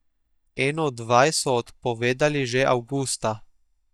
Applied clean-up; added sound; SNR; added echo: neural mask model DeepFilterNet 3.